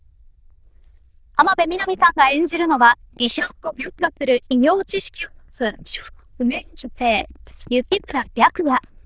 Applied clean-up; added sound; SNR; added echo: neural diffusion model UNIVERSE++.